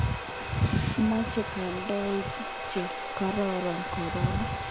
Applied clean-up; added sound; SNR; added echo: none; Domestic sounds, home sounds; 5 dB; none.